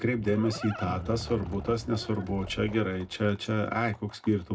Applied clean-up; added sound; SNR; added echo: none; Livestock, farm animals, working animals; 13 dB; reverberation time 0.2 s.